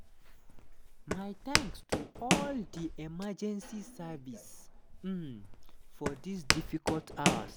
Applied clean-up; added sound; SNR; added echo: none; Walk, footsteps; -3 dB; none.